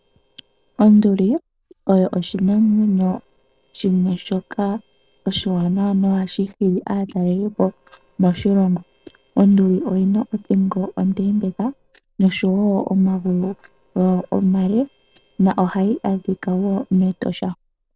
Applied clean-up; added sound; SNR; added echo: neural separator model SepFormer DNS4.